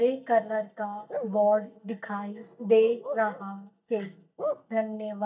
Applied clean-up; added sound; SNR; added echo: neural mask model DeepFilterNet 3.